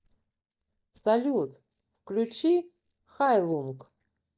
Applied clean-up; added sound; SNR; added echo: neural mask model DeepFilterNet 3.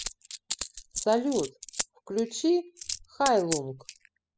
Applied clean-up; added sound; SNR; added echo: classical method spectral subtraction.